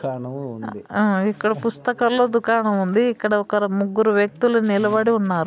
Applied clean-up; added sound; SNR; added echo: none; none; none; none.